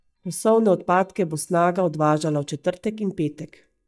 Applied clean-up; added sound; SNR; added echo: neural mask model DeepFilterNet 3.